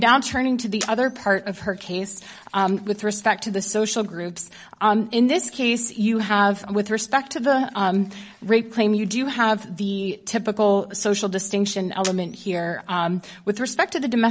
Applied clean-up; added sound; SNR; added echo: none; Camera; 17 dB; none.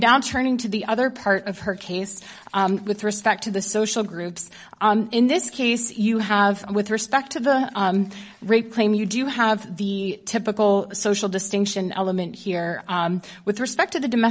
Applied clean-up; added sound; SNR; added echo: none; none; none; none.